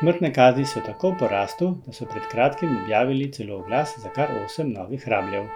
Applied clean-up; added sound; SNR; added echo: none; Organ; 13 dB; none.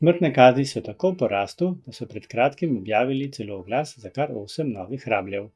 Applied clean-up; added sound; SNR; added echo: neural mask model DeepFilterNet 3.